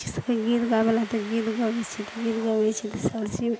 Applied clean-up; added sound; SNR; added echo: none; Domestic sounds, home sounds; 18 dB; none.